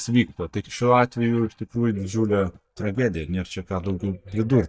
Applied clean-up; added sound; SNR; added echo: neural mask model DeepFilterNet 3.